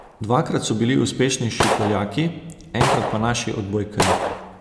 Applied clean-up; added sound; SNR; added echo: none; Gunshot, gunfire; 3 dB; none.